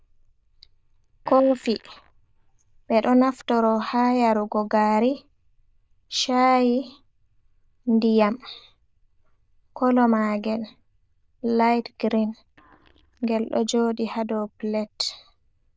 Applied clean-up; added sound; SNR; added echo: neural diffusion model UNIVERSE++.